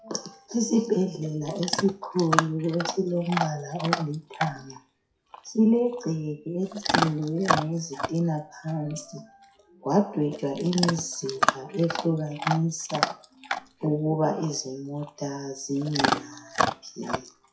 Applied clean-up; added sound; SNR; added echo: classical method WPE with log-MMSE.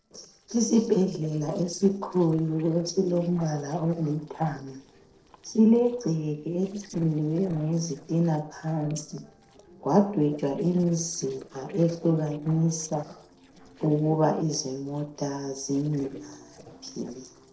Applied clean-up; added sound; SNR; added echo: neural separator model SepFormer DNS4.